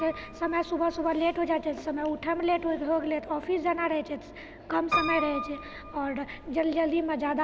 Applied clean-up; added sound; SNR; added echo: none; Piano; 10 dB; none.